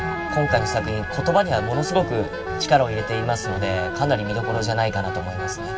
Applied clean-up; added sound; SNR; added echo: none; Wind instrument, woodwind instrument; 9 dB; reverberation time 1.5 s.